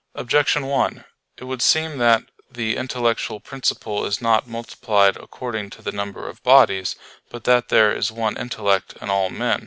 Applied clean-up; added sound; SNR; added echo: none; none; none; none.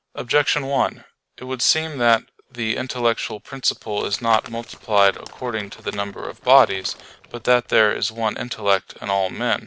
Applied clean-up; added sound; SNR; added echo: neural separator model SepFormer DNS4.